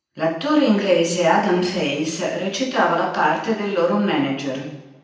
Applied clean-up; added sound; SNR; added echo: none; none; none; reverberation time 0.9 s.